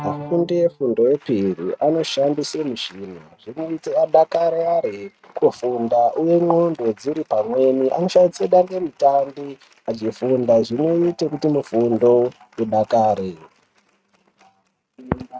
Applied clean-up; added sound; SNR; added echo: neural mask model RNNoise.